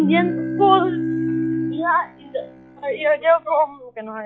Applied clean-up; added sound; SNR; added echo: classical method log-MMSE.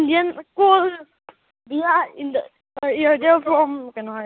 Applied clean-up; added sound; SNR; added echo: none; none; none; none.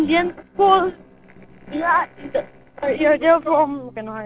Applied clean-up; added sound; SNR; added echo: neural separator model SepFormer DNS4.